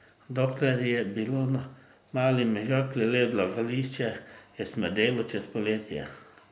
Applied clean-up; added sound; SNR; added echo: none; none; none; none.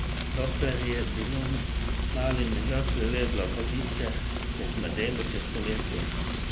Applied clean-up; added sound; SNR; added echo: none; Frying (food); -4 dB; none.